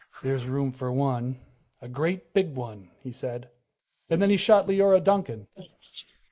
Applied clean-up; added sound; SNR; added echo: neural mask model Resemble Enhance denoiser.